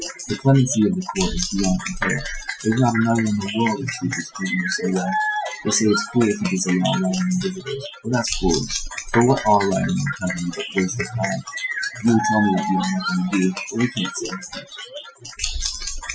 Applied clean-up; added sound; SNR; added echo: classical method Wiener filter.